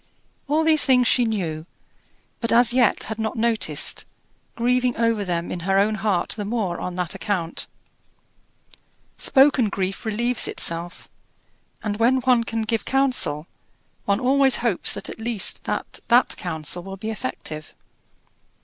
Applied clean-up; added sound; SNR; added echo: none; none; none; none.